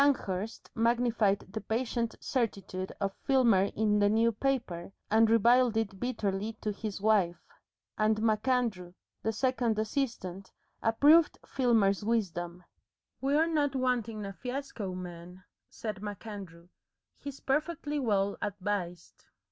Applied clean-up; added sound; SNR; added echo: none; none; none; none.